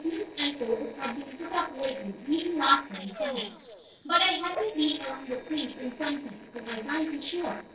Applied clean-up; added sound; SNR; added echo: neural separator model SepFormer DNS4.